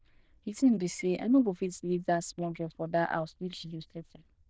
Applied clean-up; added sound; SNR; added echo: neural diffusion model UNIVERSE++.